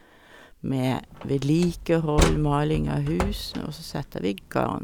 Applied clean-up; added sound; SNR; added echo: none; Slam; 5 dB; none.